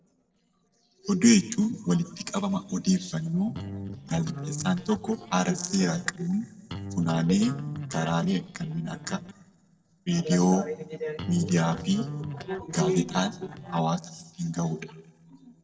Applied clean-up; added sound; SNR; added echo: neural separator model SepFormer DNS4.